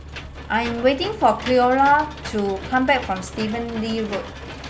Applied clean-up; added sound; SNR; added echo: none; Engine / Mechanisms; 12 dB; none.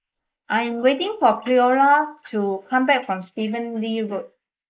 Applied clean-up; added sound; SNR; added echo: neural mask model Resemble Enhance denoiser.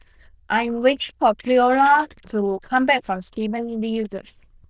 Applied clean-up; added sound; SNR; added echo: neural diffusion model UNIVERSE++.